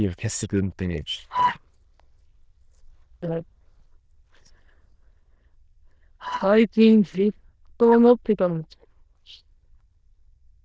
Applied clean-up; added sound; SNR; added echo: neural diffusion model UNIVERSE++.